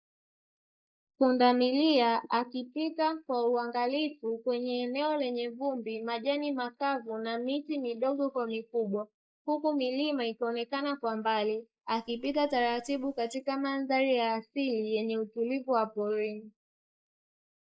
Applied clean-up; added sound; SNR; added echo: neural mask model Resemble Enhance denoiser.